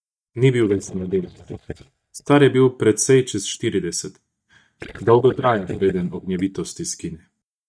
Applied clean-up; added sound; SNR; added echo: neural mask model DeepFilterNet 3.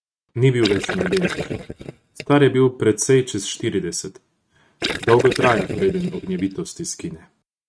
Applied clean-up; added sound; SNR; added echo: neural mask model RNNoise.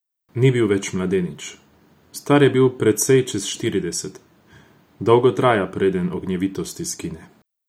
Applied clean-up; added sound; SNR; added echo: none; none; none; none.